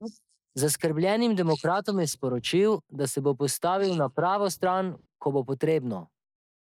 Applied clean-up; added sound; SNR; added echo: neural mask model Resemble Enhance denoiser.